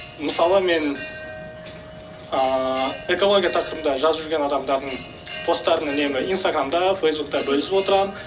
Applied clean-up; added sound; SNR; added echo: none; Bell; 15 dB; reverberation time 0.2 s.